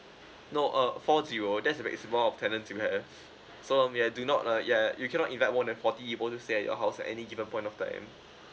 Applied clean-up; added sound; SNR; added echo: none; none; none; none.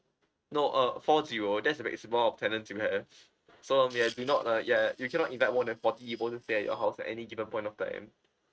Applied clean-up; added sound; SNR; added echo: neural mask model RNNoise.